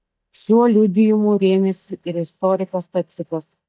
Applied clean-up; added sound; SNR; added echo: neural mask model DeepFilterNet 3.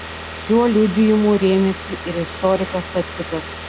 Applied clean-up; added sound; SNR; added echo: none; Car; 12 dB; none.